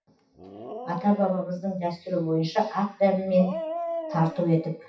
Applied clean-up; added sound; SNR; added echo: classical method WPE with log-MMSE.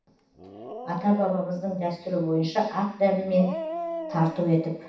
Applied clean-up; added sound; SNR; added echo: none; Dog; 12 dB; reverberation time 0.7 s.